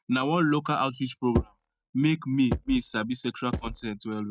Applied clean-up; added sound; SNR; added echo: neural mask model RNNoise.